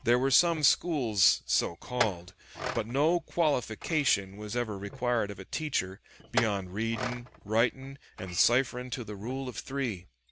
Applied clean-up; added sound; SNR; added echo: none; Chink, clink; 12 dB; none.